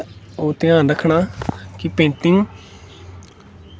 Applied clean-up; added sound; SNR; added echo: none; none; none; none.